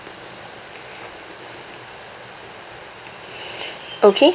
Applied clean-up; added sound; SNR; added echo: none; none; none; none.